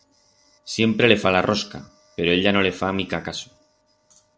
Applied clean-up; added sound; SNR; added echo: none; none; none; none.